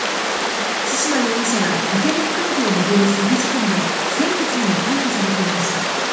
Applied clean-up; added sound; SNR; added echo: none; Water; -1 dB; reverberation time 1.1 s.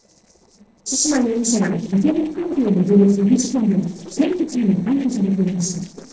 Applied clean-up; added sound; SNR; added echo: neural separator model SepFormer DNS4.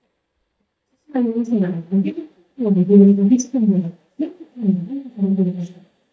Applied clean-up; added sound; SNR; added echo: neural mask model DeepFilterNet 3.